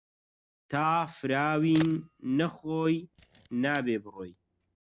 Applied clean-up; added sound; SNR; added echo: none; Camera; 17 dB; none.